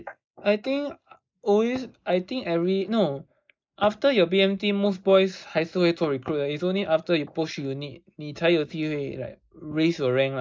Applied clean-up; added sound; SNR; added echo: neural mask model Resemble Enhance denoiser.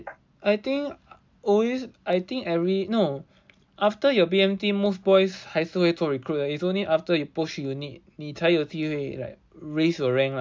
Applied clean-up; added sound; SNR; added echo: none; none; none; none.